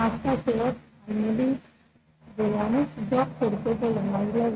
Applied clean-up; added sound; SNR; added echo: neural mask model RNNoise.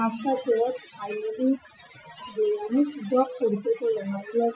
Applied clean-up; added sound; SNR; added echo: classical method Wiener filter.